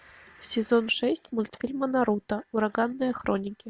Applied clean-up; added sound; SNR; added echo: none; none; none; none.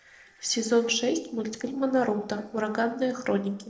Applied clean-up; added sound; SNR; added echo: neural separator model SepFormer DNS4.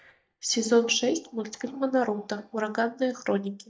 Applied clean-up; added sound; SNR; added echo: neural mask model DeepFilterNet 3.